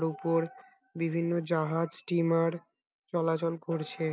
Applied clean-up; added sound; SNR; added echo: none; none; none; none.